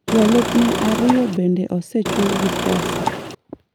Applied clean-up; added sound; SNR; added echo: none; Engine / Car; 3 dB; none.